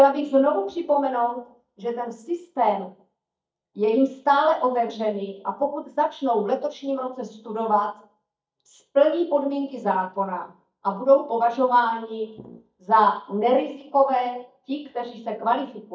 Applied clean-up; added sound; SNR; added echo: neural mask model DeepFilterNet 3.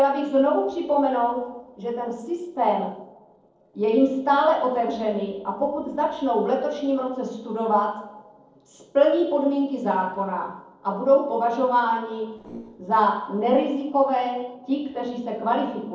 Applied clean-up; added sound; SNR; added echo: neural separator model SepFormer DNS4.